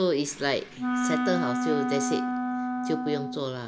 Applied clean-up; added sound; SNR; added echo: none; Wind instrument, woodwind instrument; 0 dB; none.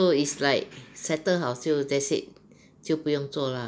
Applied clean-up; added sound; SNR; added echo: none; none; none; none.